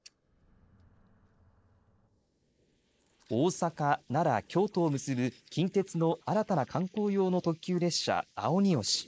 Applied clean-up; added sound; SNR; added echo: neural mask model Resemble Enhance denoiser.